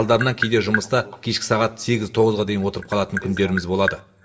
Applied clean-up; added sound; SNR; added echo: none; Tap; 11 dB; reverberation time 0.2 s.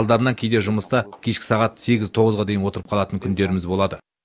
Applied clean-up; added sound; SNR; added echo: none; none; none; none.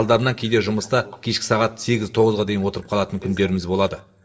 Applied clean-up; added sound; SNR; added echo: neural separator model SepFormer DNS4.